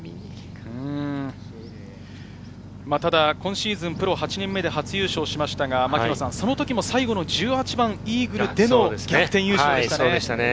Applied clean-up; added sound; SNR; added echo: none; none; none; none.